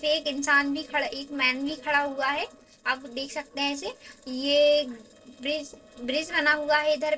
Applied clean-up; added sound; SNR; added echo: neural separator model SepFormer DNS4.